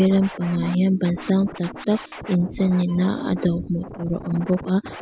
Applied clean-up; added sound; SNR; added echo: none; Scratching (performance technique); 15 dB; none.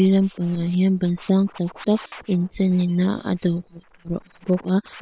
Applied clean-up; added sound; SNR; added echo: neural separator model SepFormer WHAM!.